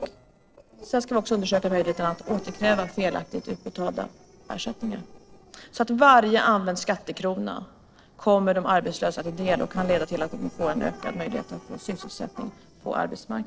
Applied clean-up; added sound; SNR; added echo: neural separator model SepFormer DNS4.